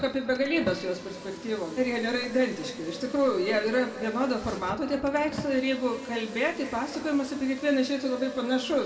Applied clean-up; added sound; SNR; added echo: none; Car; 15 dB; reverberation time 2.1 s.